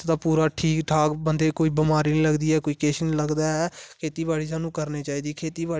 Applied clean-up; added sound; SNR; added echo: none; none; none; none.